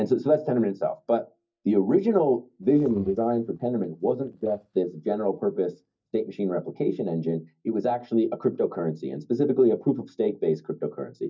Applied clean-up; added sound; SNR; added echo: neural mask model DeepFilterNet 3.